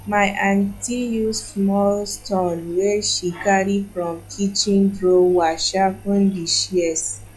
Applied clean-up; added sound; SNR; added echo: classical method log-MMSE.